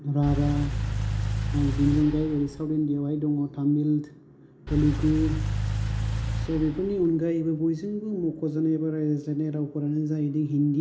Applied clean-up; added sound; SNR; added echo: none; Engine / Car; 4 dB; reverberation time 0.4 s.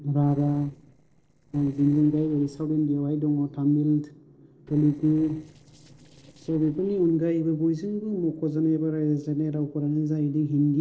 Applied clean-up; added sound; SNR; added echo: neural separator model SepFormer DNS4.